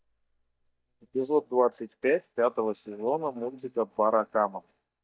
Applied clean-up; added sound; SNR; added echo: neural mask model DeepFilterNet 3.